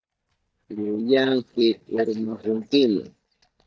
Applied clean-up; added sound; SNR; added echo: neural mask model DeepFilterNet 3.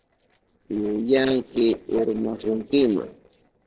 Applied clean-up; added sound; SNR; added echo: neural separator model SepFormer DNS4.